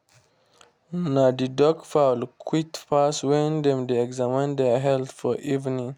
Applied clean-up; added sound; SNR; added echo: none; none; none; none.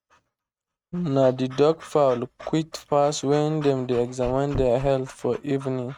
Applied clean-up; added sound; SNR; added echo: neural mask model RNNoise.